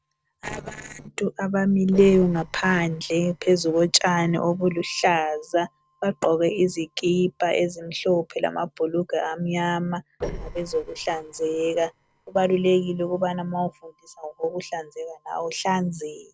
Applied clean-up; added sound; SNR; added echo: neural separator model SepFormer DNS4.